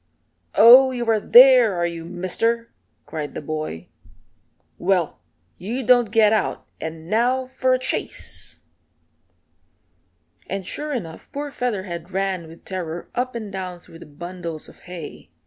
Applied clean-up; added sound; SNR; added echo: none; none; none; none.